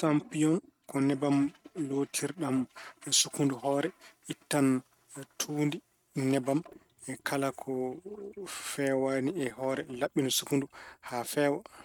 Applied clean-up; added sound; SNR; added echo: neural mask model RNNoise.